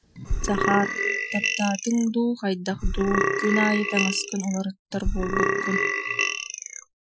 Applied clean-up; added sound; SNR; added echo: classical method Wiener filter.